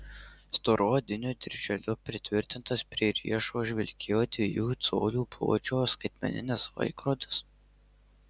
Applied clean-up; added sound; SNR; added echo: none; none; none; none.